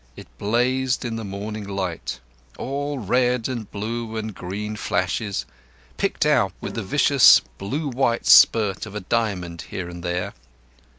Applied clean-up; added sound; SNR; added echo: none; Snare drum; 20 dB; none.